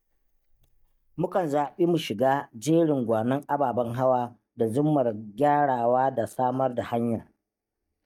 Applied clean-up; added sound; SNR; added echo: neural mask model DeepFilterNet 3.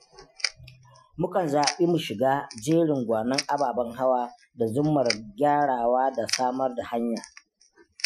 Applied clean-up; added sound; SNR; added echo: classical method Wiener filter.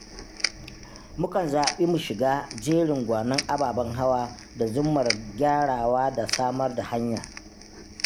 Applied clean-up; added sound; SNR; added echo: none; Crackle; 10 dB; none.